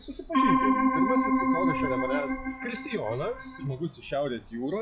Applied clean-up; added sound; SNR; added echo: classical method log-MMSE.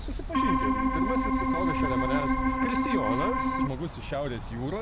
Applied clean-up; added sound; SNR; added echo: none; Organ; -5 dB; none.